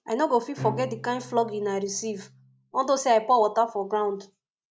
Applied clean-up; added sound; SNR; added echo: none; Bowed string instrument; 15 dB; none.